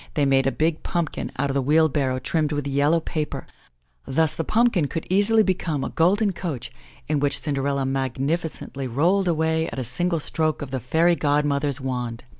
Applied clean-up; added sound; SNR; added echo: none; none; none; none.